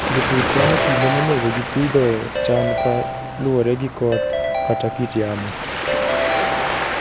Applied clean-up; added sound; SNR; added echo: none; Waves, surf + Ringtone / Keyboard (musical); 0 dB; none.